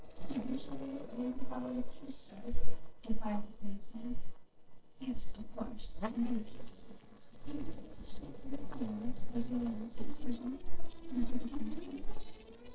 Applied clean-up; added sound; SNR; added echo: neural separator model SepFormer DNS4.